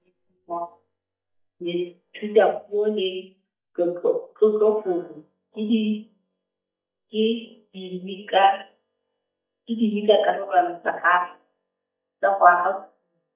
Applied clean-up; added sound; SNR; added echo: neural mask model DeepFilterNet 3.